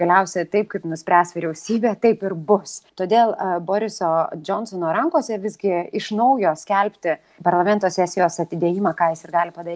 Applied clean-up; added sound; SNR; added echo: none; none; none; none.